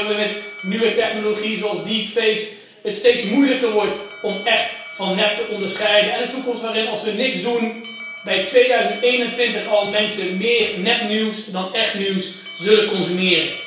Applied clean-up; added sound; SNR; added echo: none; Alarm; 17 dB; reverberation time 0.6 s.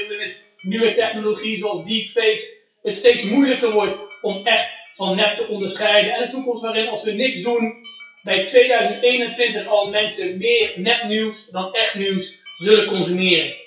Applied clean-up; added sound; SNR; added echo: classical method WPE with log-MMSE.